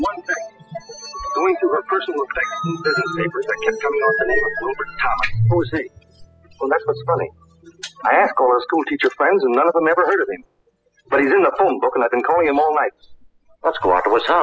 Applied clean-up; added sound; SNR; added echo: classical method spectral subtraction.